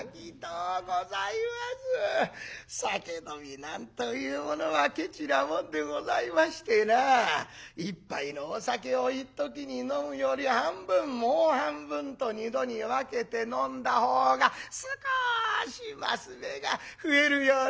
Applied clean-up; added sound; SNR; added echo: none; none; none; none.